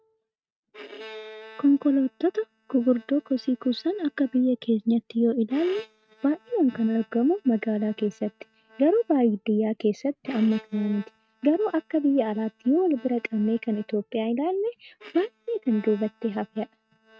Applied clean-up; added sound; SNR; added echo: neural mask model RNNoise.